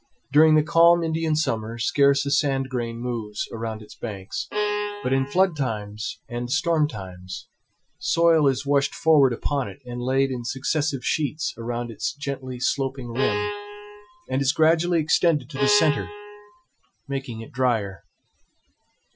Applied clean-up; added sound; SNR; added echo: classical method Wiener filter.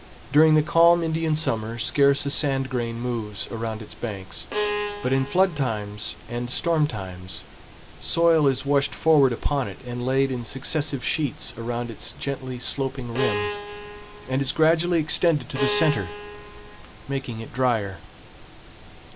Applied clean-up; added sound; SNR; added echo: none; Bowed string instrument; 7 dB; none.